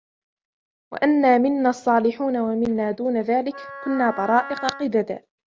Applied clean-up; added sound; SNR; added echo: none; Wind instrument, woodwind instrument; 14 dB; none.